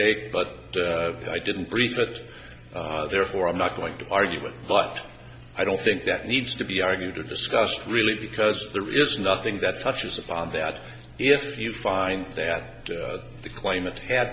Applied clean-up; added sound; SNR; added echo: none; none; none; none.